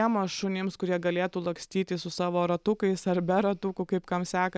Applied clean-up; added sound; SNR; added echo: none; none; none; none.